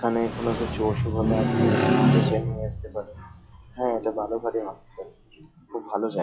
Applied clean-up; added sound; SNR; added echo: classical method log-MMSE.